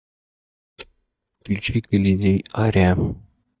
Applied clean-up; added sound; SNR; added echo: neural mask model DeepFilterNet 3.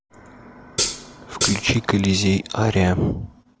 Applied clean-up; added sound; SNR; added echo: none; Hi-hat; 3 dB; none.